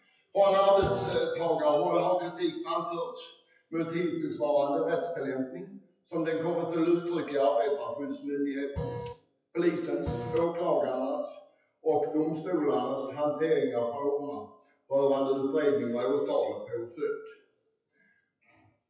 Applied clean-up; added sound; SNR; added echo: classical method WPE with log-MMSE.